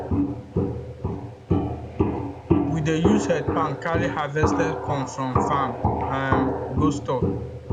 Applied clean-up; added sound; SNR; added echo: none; Walk, footsteps; -3 dB; none.